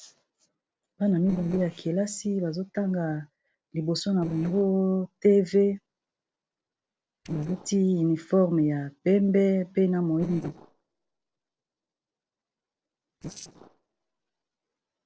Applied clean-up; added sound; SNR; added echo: neural separator model SepFormer DNS4.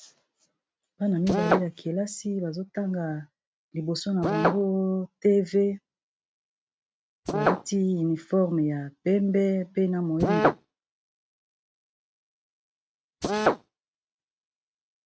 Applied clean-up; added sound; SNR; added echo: neural mask model RNNoise.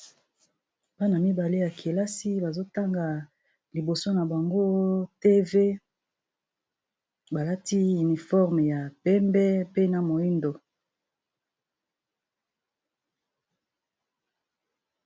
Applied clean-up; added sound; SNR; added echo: none; none; none; none.